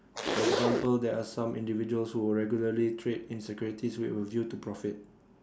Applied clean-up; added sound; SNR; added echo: none; Zipper (clothing); 2 dB; none.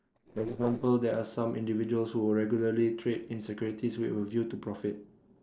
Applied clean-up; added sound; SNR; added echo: neural separator model SepFormer DNS4.